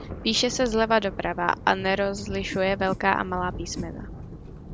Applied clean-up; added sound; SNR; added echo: none; Thunder + Whoosh, swoosh, swish; 11 dB; none.